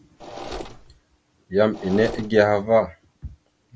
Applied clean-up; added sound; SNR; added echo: none; Mechanisms; 13 dB; none.